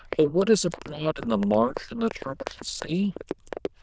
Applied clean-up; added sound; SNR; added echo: neural diffusion model UNIVERSE++.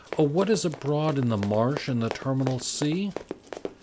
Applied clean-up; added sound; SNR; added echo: none; Run; 13 dB; none.